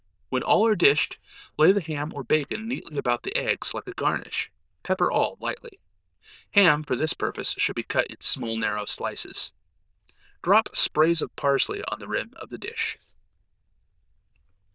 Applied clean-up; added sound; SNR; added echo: neural diffusion model UNIVERSE++.